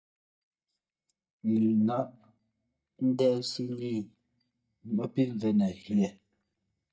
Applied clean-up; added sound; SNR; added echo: neural mask model DeepFilterNet 3.